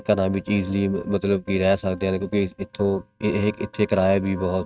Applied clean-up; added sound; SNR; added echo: neural mask model RNNoise.